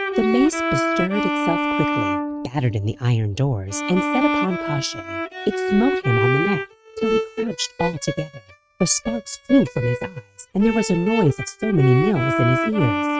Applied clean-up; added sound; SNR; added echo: neural mask model RNNoise.